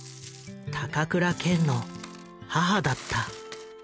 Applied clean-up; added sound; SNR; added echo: none; Coin (dropping); 17 dB; none.